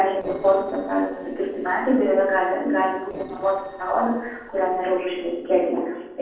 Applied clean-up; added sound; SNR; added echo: neural separator model SepFormer DNS4.